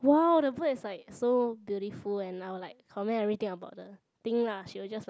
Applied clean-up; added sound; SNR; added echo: none; none; none; none.